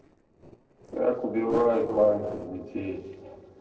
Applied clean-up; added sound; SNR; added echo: neural separator model SepFormer DNS4.